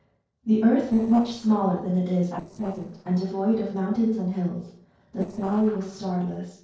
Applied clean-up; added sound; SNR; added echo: neural separator model SepFormer DNS4.